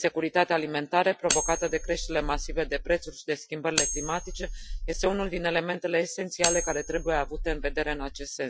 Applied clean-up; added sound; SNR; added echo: classical method Wiener filter.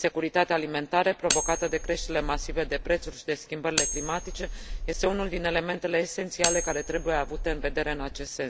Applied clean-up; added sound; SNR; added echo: none; Cutlery, silverware; 4 dB; none.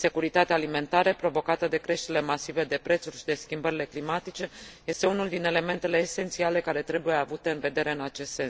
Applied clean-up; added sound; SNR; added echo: none; none; none; none.